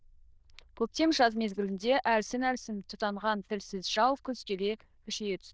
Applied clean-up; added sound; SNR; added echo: neural diffusion model UNIVERSE++.